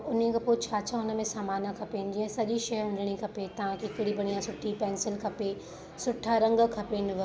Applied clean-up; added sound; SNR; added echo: none; none; none; none.